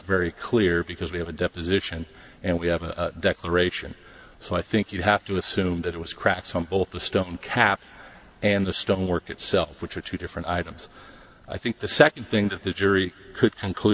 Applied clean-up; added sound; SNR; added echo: none; none; none; none.